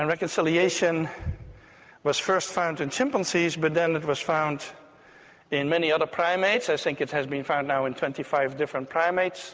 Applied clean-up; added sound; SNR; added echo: none; Cowbell; 16 dB; none.